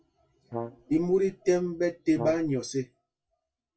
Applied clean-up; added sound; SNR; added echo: classical method WPE with log-MMSE.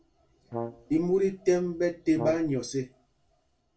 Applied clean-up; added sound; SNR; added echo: none; Brass instrument; 12 dB; reverberation time 0.2 s.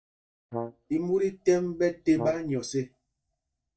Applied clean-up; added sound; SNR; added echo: neural mask model DeepFilterNet 3.